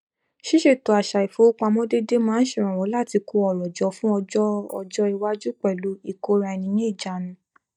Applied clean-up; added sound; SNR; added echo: neural mask model DeepFilterNet 3.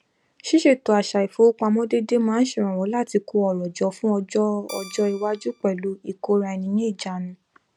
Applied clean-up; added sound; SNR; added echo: none; Guitar; 19 dB; none.